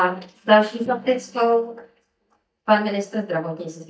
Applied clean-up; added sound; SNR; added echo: neural mask model DeepFilterNet 3.